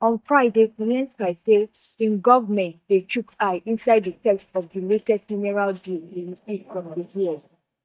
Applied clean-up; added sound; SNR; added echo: neural mask model DeepFilterNet 3.